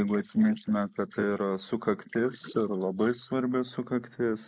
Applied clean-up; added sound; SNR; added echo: neural mask model Resemble Enhance denoiser.